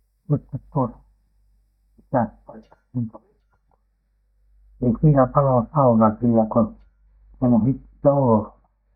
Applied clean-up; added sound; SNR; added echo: neural mask model DeepFilterNet 3.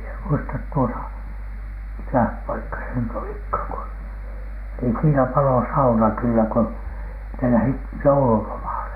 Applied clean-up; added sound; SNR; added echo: none; none; none; none.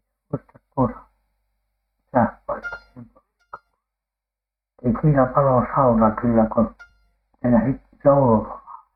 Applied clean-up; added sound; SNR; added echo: neural mask model RNNoise.